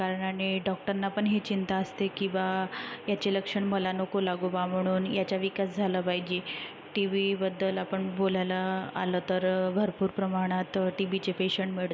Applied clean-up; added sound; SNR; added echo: none; none; none; none.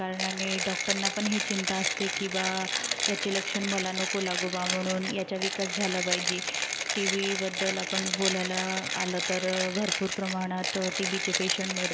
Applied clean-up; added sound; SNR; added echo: none; Mechanisms; 0 dB; none.